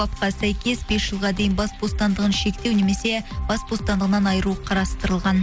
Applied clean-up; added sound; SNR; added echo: none; none; none; none.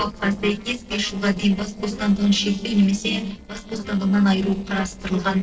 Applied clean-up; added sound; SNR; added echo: neural separator model SepFormer DNS4.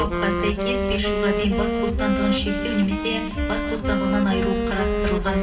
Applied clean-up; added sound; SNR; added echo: none; Wind instrument, woodwind instrument; 1 dB; reverberation time 1.8 s.